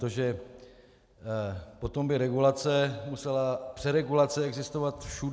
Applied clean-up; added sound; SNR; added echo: none; none; none; none.